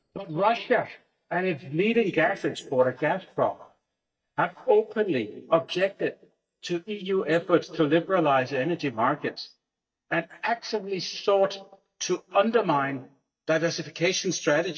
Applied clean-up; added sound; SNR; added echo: neural mask model DeepFilterNet 3.